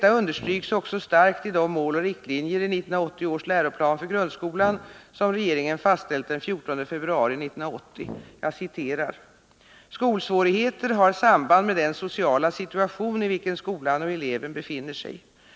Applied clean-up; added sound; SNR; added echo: none; Brass instrument; 17 dB; none.